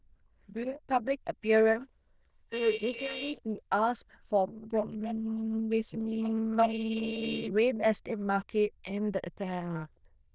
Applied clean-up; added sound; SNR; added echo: neural diffusion model UNIVERSE++.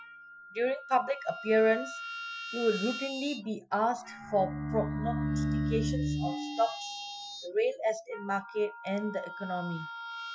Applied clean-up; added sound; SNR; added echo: classical method Wiener filter.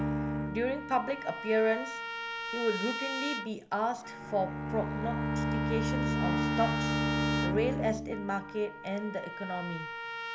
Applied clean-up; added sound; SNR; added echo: none; Bowed string instrument + Trumpet; 0 dB; none.